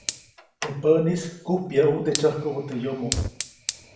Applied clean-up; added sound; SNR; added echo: none; Fire; 9 dB; reverberation time 0.7 s.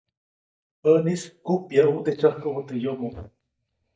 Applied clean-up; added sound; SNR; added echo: neural mask model DeepFilterNet 3.